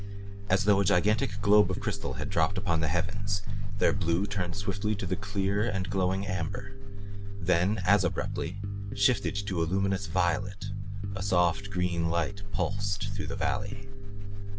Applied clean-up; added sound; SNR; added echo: none; Bass guitar; 10 dB; none.